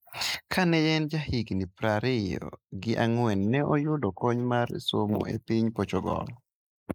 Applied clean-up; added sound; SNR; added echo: neural mask model Resemble Enhance denoiser.